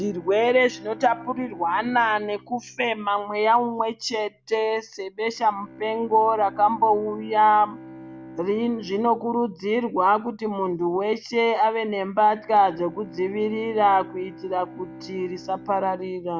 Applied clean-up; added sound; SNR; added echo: none; Bowed string instrument; 20 dB; none.